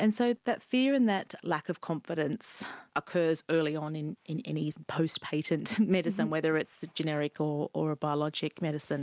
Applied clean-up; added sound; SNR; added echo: none; none; none; none.